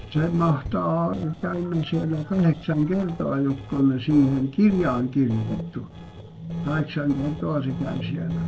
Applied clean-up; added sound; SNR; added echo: neural separator model SepFormer DNS4.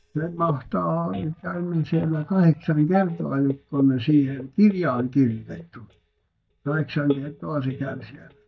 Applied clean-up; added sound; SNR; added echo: neural mask model DeepFilterNet 3.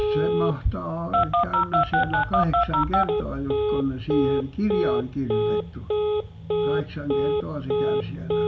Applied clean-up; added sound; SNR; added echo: none; Telephone; -4 dB; reverberation time 0.2 s.